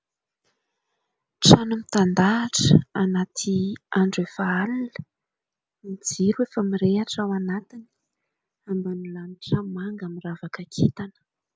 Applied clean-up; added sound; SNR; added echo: none; none; none; none.